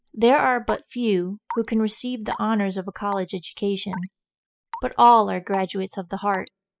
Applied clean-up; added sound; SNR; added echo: classical method spectral subtraction.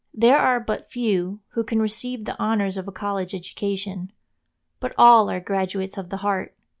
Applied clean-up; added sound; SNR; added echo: none; none; none; none.